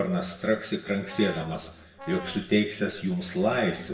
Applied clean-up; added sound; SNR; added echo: none; Brass instrument; 15 dB; reverberation time 0.8 s.